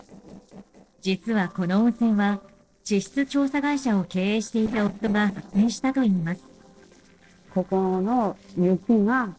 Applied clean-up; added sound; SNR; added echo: neural separator model SepFormer DNS4.